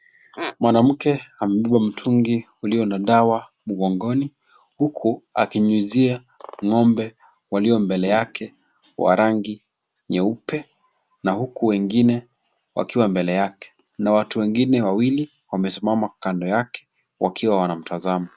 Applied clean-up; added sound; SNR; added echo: none; none; none; none.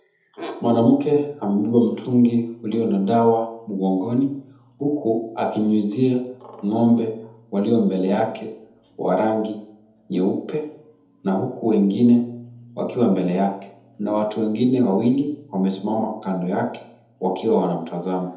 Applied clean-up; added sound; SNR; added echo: none; none; none; reverberation time 0.7 s.